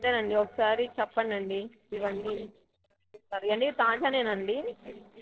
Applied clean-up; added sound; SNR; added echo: neural separator model SepFormer DNS4.